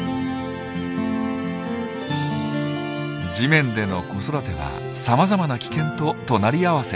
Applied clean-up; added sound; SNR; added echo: none; none; none; none.